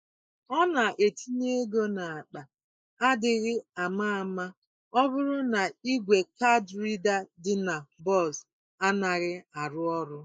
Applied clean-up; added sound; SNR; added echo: neural mask model Resemble Enhance denoiser.